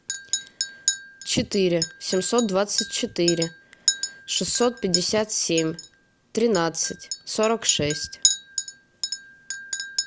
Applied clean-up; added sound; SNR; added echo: none; Chink, clink; 4 dB; none.